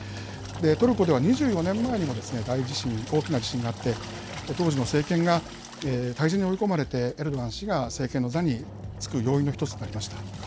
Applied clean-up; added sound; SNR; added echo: none; Engine; 12 dB; none.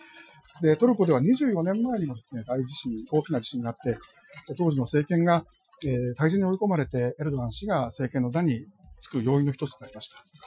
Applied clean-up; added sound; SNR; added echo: classical method Wiener filter.